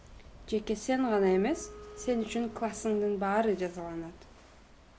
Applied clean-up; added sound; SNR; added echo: none; Wind instrument, woodwind instrument + Walk, footsteps / Waves, surf / Wind; 17 dB; none.